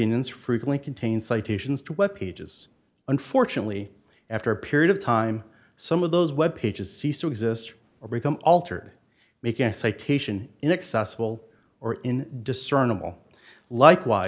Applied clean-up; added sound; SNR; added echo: none; none; none; none.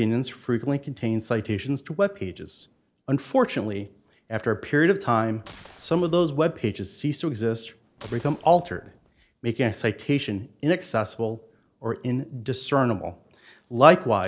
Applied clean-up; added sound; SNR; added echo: neural separator model SepFormer DNS4.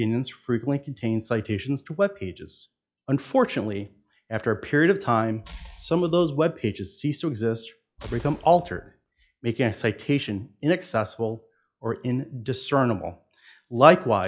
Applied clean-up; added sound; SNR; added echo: classical method log-MMSE.